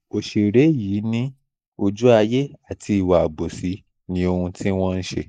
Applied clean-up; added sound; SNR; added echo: neural mask model Resemble Enhance denoiser.